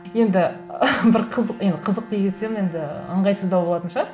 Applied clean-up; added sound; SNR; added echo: none; Bowed string instrument; 19 dB; none.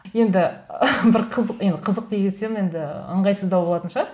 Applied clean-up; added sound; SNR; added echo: none; none; none; none.